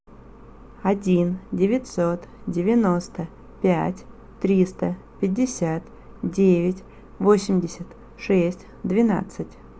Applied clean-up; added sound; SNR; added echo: none; none; none; none.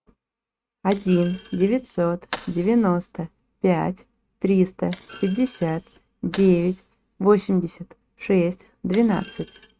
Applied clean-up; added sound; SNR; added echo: neural mask model RNNoise.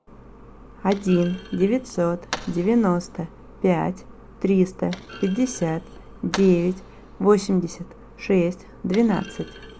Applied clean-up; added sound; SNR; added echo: none; Thump, thud; 18 dB; none.